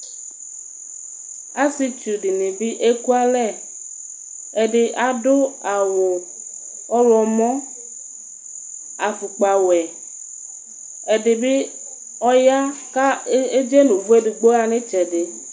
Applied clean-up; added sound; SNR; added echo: none; none; none; none.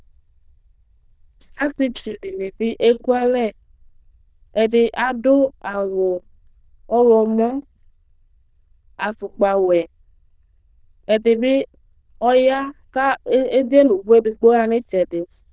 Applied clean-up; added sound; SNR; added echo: neural diffusion model UNIVERSE++.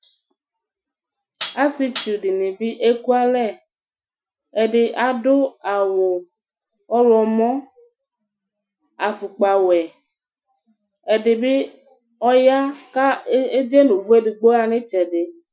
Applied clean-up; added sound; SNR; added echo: classical method Wiener filter.